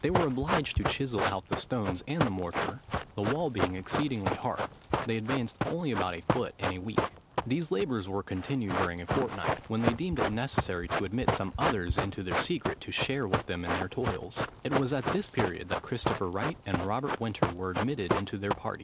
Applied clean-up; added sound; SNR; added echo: none; Run; 1 dB; none.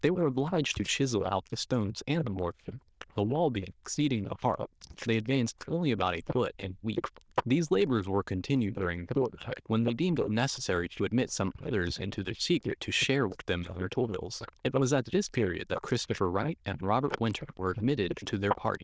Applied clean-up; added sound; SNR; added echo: neural diffusion model UNIVERSE++.